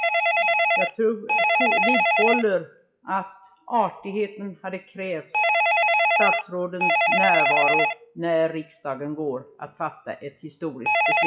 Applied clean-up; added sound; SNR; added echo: classical method WPE with log-MMSE.